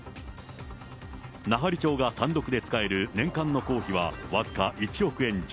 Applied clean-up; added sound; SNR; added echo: none; none; none; none.